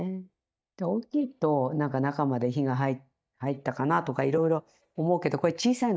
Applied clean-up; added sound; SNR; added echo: neural mask model DeepFilterNet 3.